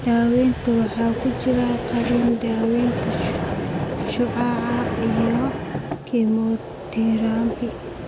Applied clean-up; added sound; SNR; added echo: none; Vehicle; 5 dB; none.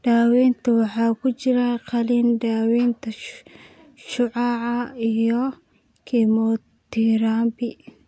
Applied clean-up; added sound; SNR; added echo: none; none; none; none.